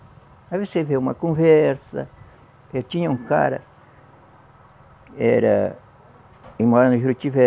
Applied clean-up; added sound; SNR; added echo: none; none; none; none.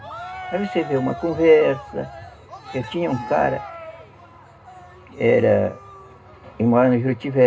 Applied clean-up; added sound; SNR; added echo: none; Cheering; 16 dB; reverberation time 0.2 s.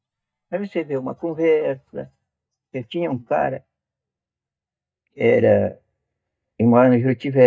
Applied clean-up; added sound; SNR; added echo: neural mask model DeepFilterNet 3.